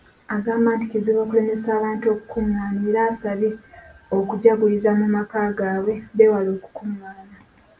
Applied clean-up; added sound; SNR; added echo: none; none; none; none.